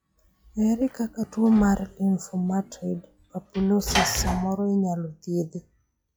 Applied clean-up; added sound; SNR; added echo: classical method log-MMSE.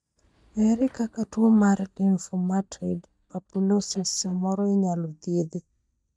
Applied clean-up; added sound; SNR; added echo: neural mask model DeepFilterNet 3.